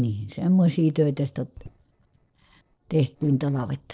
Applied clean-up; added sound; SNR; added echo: neural separator model SepFormer DNS4.